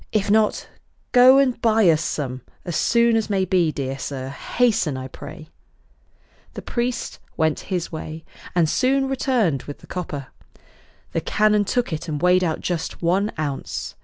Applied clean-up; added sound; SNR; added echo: none; none; none; none.